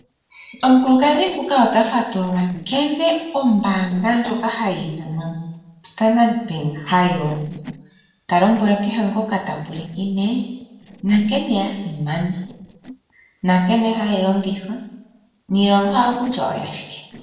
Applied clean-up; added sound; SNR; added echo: neural separator model SepFormer DNS4.